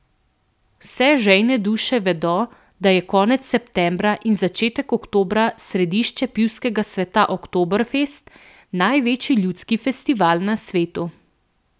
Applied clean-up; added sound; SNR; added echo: none; none; none; none.